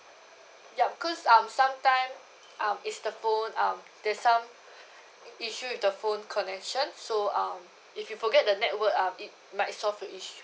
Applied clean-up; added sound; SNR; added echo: none; none; none; none.